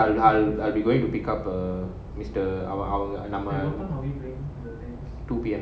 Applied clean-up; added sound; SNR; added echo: none; none; none; none.